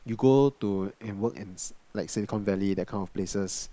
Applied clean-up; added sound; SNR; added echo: neural mask model Resemble Enhance denoiser.